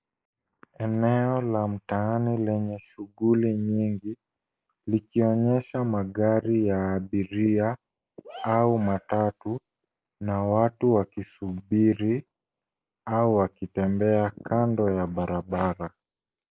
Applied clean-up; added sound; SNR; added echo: neural mask model Resemble Enhance denoiser.